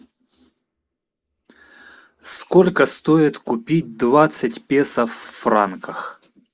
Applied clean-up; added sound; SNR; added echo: neural mask model Resemble Enhance denoiser.